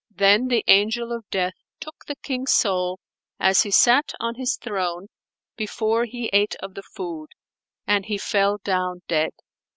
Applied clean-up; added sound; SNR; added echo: none; none; none; none.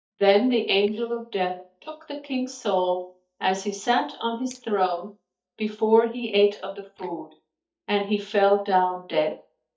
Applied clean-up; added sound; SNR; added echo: neural mask model DeepFilterNet 3.